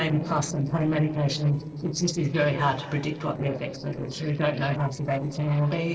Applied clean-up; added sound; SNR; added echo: neural separator model SepFormer DNS4.